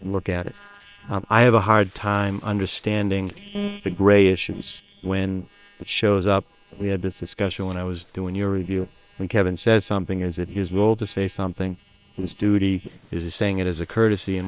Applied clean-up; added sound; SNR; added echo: neural separator model SepFormer WHAM!.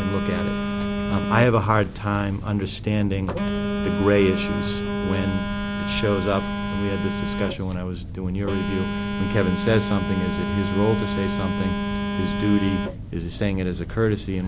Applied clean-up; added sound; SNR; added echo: none; Telephone; 2 dB; none.